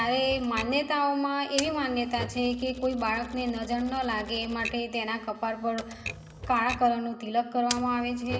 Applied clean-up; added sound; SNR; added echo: none; Typewriter; 12 dB; reverberation time 1.0 s.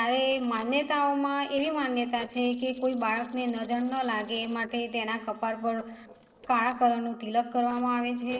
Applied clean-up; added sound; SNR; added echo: neural separator model SepFormer DNS4.